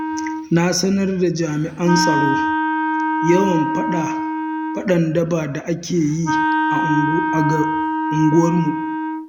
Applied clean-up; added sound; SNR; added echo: none; Wind instrument, woodwind instrument; 1 dB; none.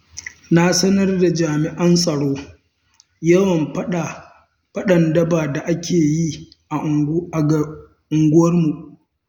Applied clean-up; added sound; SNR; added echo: none; none; none; none.